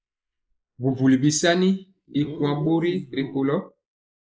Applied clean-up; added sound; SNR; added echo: neural mask model Resemble Enhance denoiser.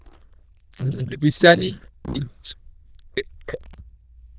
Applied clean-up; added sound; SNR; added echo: neural diffusion model UNIVERSE++.